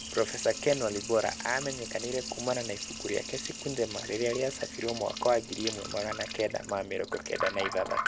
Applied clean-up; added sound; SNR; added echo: none; Liquid; 6 dB; none.